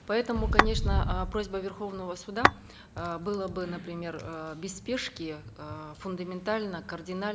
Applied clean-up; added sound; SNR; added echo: none; Tap / Glass; -1 dB; none.